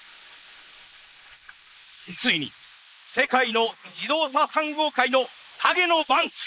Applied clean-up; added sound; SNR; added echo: neural mask model Resemble Enhance denoiser.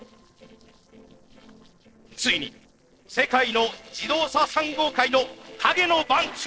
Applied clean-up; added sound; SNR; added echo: neural separator model SepFormer DNS4.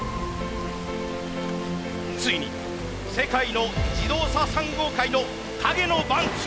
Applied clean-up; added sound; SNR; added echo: none; Rain; 14 dB; none.